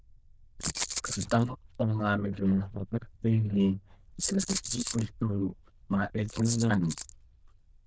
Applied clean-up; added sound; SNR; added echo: neural diffusion model UNIVERSE++.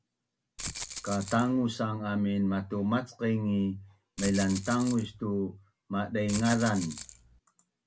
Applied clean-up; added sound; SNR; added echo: none; Rattle (instrument); 10 dB; none.